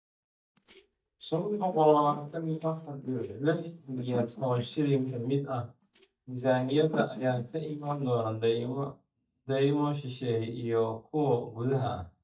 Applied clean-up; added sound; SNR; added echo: neural mask model DeepFilterNet 3.